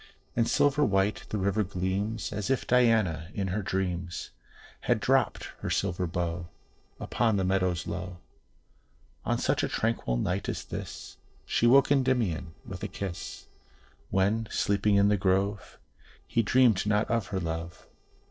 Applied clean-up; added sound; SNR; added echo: neural separator model SepFormer DNS4.